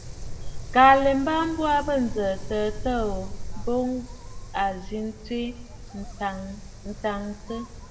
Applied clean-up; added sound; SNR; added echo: none; Wind; 9 dB; reverberation time 1.3 s.